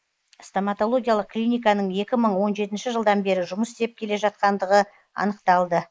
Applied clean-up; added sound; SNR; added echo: neural mask model Resemble Enhance denoiser.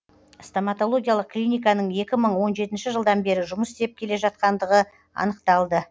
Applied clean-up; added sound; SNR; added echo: none; none; none; none.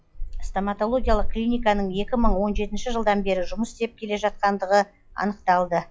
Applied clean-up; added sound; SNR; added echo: classical method log-MMSE.